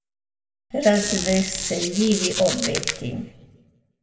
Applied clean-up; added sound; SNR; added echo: none; Squeak; 5 dB; reverberation time 1.2 s.